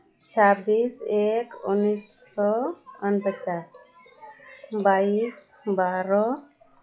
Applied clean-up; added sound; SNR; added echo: classical method log-MMSE.